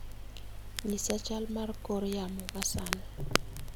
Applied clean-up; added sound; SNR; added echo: none; Crackle; 1 dB; none.